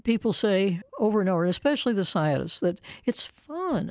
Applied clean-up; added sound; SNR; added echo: none; none; none; none.